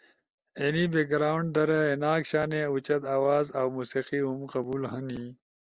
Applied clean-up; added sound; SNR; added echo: none; none; none; none.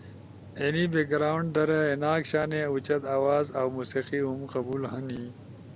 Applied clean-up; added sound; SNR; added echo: none; Cricket; 18 dB; none.